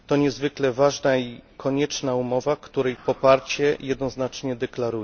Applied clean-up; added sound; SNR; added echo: none; none; none; none.